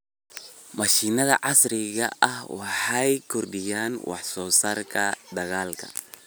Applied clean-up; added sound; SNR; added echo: none; none; none; none.